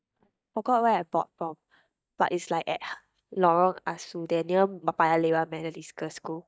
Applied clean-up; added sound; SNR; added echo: neural mask model DeepFilterNet 3.